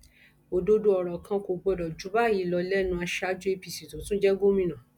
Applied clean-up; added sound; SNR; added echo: none; none; none; none.